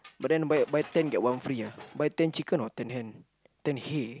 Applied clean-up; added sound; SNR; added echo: none; Tools; 20 dB; none.